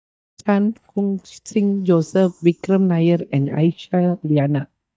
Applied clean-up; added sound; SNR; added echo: neural mask model DeepFilterNet 3.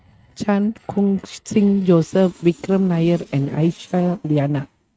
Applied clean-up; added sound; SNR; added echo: neural mask model RNNoise.